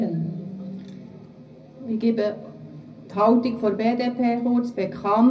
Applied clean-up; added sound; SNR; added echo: none; none; none; reverberation time 0.4 s.